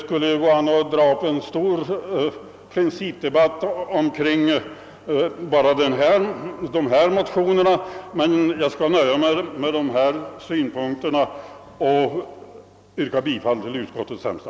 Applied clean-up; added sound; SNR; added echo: none; none; none; none.